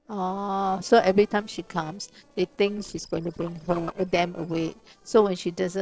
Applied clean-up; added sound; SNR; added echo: neural separator model SepFormer DNS4.